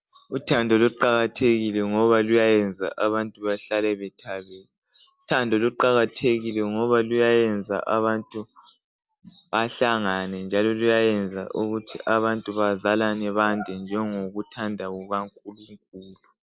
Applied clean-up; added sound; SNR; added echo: none; none; none; none.